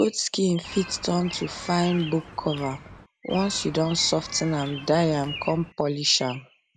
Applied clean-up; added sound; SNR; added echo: none; Human group actions + Chirp, tweet; 15 dB; none.